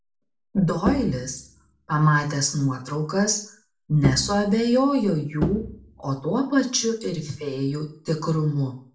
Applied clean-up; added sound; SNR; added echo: none; Bowed string instrument; 8 dB; reverberation time 0.4 s.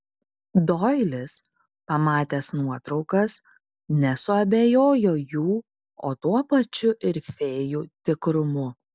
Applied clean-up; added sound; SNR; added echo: none; none; none; none.